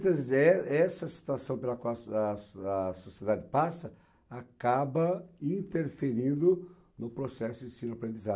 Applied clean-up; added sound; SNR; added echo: none; none; none; none.